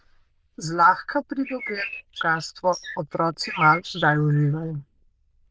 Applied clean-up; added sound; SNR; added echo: neural diffusion model UNIVERSE++.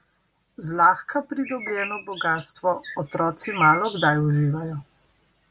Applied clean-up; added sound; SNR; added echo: none; Bird; 12 dB; none.